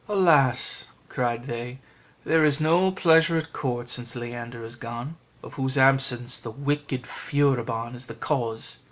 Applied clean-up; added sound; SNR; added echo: none; none; none; none.